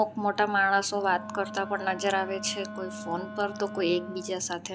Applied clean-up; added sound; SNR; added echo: none; Wind instrument, woodwind instrument; 12 dB; none.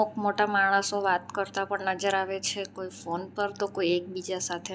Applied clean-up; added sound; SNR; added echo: none; none; none; none.